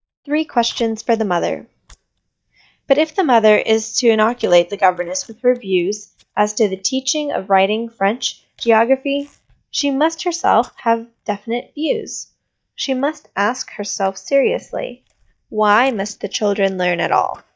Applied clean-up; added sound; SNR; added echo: neural mask model DeepFilterNet 3.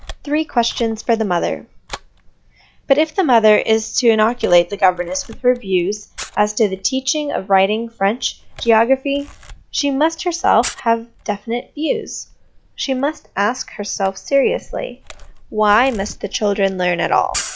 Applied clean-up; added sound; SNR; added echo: none; Camera; 18 dB; none.